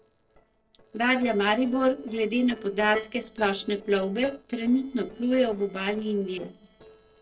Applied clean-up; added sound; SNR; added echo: neural separator model SepFormer DNS4.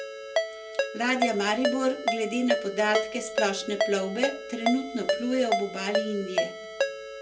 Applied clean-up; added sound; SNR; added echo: none; Ringtone; 1 dB; reverberation time 0.2 s.